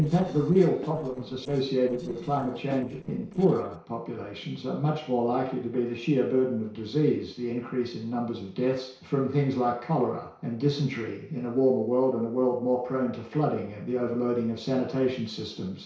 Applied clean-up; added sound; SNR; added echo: neural separator model SepFormer DNS4.